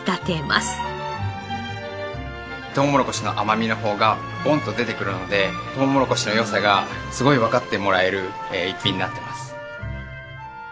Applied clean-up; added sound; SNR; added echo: none; none; none; none.